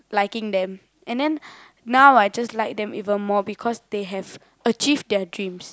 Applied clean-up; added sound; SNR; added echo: none; none; none; none.